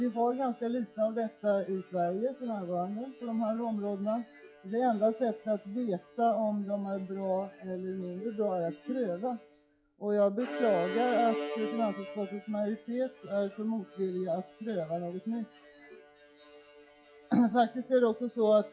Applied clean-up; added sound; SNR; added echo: classical method log-MMSE.